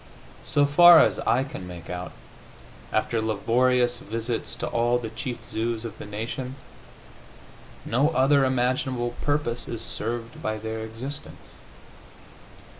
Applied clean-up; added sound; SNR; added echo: none; none; none; none.